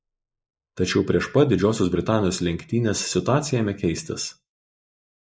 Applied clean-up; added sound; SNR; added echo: neural mask model Resemble Enhance denoiser.